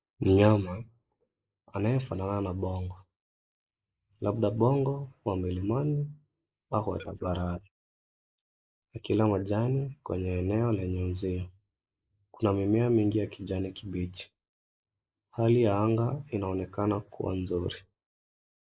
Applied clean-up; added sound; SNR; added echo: neural mask model Resemble Enhance denoiser.